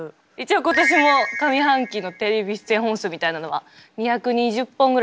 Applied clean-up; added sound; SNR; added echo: none; none; none; none.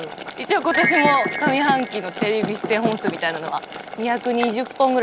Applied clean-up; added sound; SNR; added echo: none; Boiling + Knock / Wood; 8 dB; none.